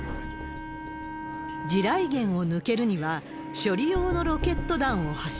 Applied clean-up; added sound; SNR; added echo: none; Wind instrument, woodwind instrument; 11 dB; none.